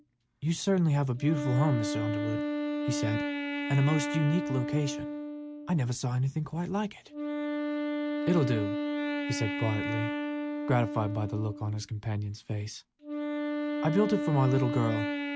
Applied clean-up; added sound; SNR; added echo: none; Wind instrument, woodwind instrument; 3 dB; none.